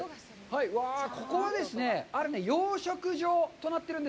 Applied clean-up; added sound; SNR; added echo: none; none; none; none.